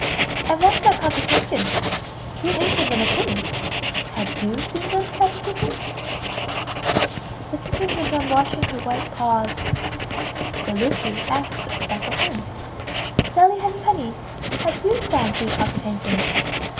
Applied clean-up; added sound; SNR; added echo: none; Writing; 1 dB; reverberation time 1.0 s.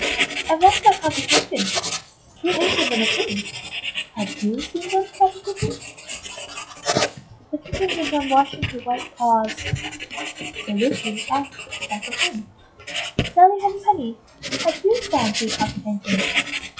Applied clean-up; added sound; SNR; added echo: classical method WPE with log-MMSE.